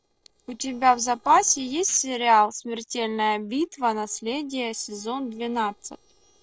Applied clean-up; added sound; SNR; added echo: neural separator model SepFormer DNS4.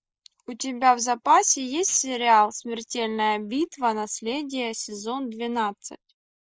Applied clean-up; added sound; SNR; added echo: neural mask model Resemble Enhance denoiser.